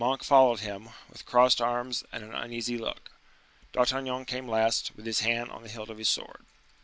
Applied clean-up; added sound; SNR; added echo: none; none; none; none.